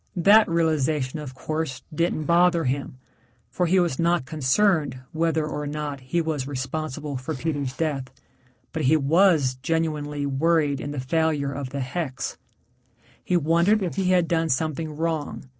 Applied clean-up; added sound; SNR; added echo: neural separator model SepFormer DNS4.